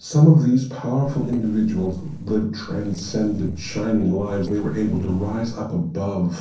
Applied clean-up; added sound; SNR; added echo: neural separator model SepFormer DNS4.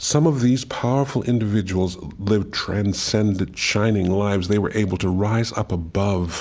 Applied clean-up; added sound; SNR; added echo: none; none; none; none.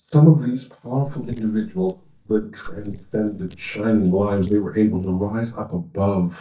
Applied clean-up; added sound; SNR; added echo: neural mask model DeepFilterNet 3.